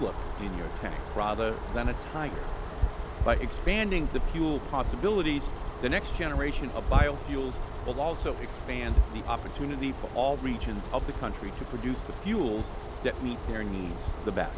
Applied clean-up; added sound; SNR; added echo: none; Cricket; -1 dB; none.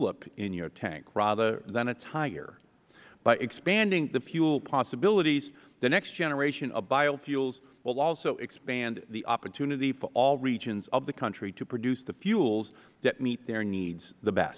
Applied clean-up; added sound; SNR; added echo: none; none; none; none.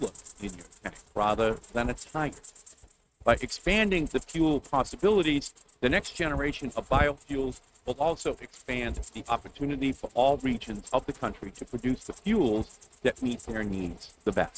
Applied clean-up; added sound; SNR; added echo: neural mask model RNNoise.